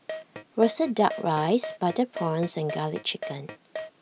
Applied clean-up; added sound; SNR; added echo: none; Keyboard (musical); 12 dB; none.